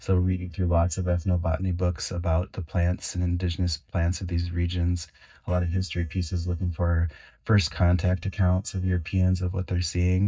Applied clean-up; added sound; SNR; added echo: neural mask model DeepFilterNet 3.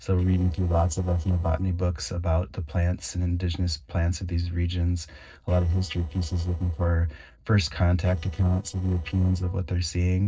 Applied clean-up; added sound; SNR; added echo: neural separator model SepFormer DNS4.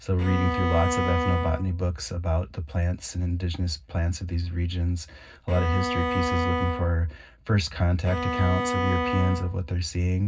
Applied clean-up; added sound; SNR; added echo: none; Bowed string instrument; 3 dB; reverberation time 0.4 s.